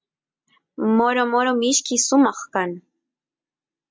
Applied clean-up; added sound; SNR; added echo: none; none; none; none.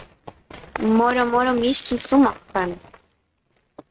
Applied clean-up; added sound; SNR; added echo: neural mask model RNNoise.